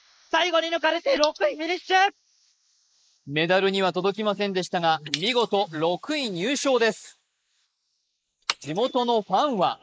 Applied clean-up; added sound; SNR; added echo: neural mask model Resemble Enhance denoiser.